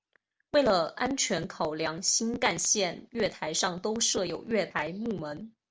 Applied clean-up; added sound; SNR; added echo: none; none; none; none.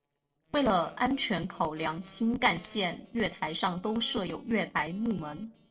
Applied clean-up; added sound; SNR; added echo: neural separator model SepFormer DNS4.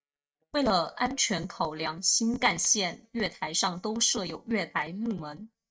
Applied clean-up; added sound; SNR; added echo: neural mask model DeepFilterNet 3.